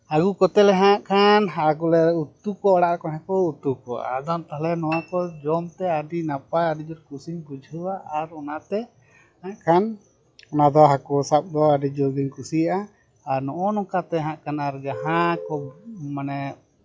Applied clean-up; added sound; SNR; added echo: classical method log-MMSE.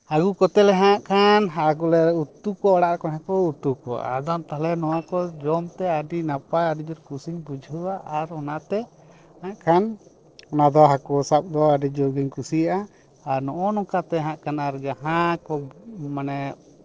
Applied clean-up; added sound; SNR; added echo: neural separator model SepFormer DNS4.